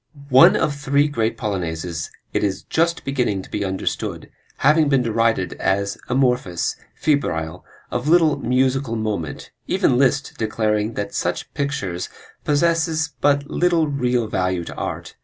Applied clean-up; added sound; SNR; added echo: none; none; none; none.